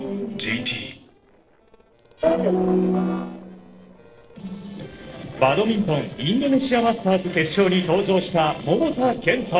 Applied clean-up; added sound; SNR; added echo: neural separator model SepFormer DNS4.